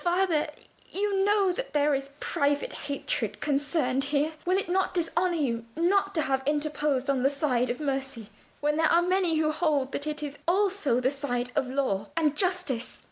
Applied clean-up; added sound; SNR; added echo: none; none; none; none.